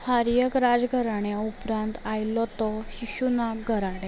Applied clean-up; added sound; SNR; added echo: none; none; none; none.